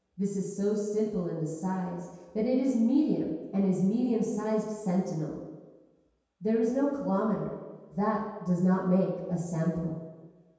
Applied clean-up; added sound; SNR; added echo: none; none; none; reverberation time 1.2 s.